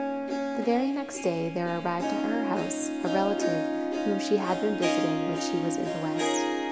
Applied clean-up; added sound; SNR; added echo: none; Harp; -1 dB; reverberation time 1.3 s.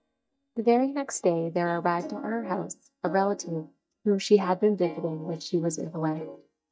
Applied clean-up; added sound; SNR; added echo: neural mask model DeepFilterNet 3.